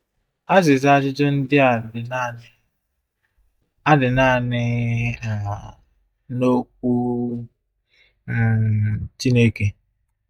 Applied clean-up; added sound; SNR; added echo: neural mask model DeepFilterNet 3.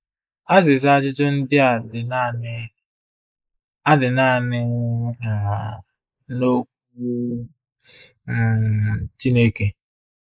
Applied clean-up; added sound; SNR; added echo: neural mask model Resemble Enhance denoiser.